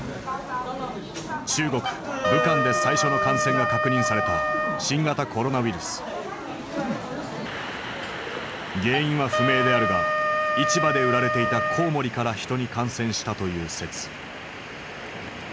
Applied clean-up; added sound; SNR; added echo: none; Wind instrument, woodwind instrument; 2 dB; none.